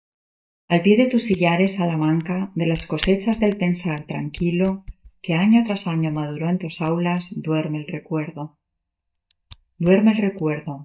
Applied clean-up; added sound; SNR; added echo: neural mask model DeepFilterNet 3.